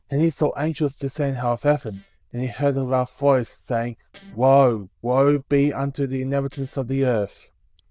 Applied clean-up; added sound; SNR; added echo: neural diffusion model UNIVERSE++.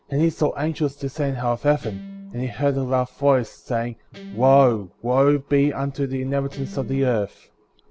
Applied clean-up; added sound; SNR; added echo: none; Guitar; 17 dB; none.